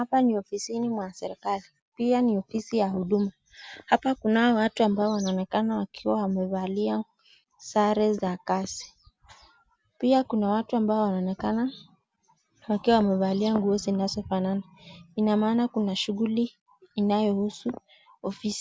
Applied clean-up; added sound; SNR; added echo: none; none; none; none.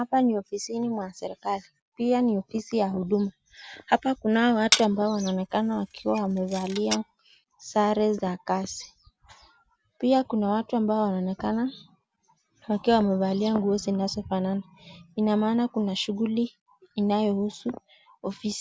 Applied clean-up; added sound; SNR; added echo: none; Glass; 6 dB; none.